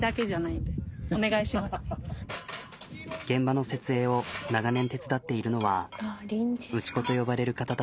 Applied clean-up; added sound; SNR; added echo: none; none; none; none.